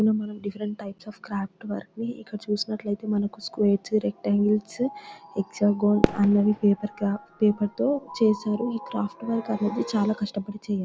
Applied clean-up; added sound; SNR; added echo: none; Fireworks; 6 dB; none.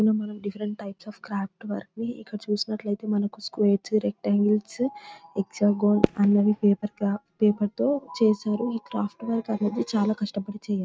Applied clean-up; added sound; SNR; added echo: neural mask model RNNoise.